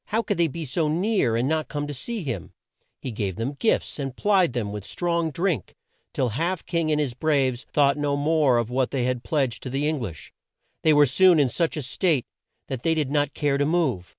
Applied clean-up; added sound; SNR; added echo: none; none; none; none.